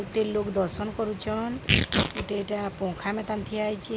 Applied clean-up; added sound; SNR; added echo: none; Tearing; 0 dB; none.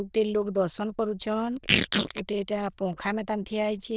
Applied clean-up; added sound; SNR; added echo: neural diffusion model UNIVERSE++.